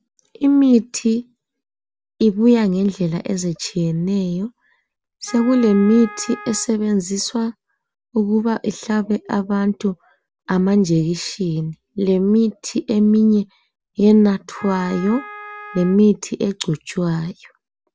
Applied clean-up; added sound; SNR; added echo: none; Wind instrument, woodwind instrument; 18 dB; none.